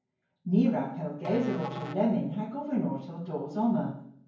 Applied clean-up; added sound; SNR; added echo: none; Musical instrument; 14 dB; reverberation time 0.9 s.